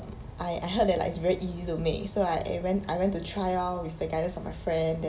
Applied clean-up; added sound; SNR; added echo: none; none; none; reverberation time 0.7 s.